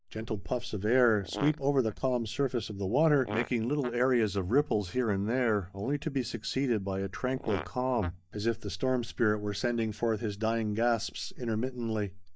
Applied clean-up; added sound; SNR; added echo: neural mask model DeepFilterNet 3.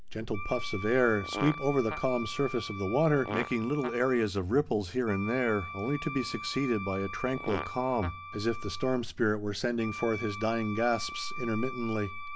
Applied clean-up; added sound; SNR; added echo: none; Fart + Wind instrument, woodwind instrument; 11 dB; none.